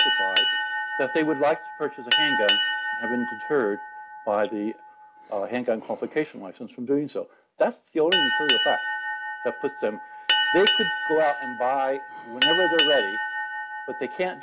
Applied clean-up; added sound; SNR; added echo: none; Boat, Water vehicle; 0 dB; none.